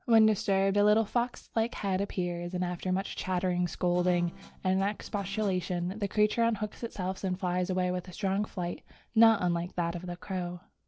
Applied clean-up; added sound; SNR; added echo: neural separator model SepFormer DNS4.